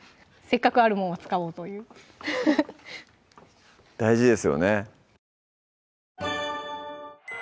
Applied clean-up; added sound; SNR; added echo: none; none; none; none.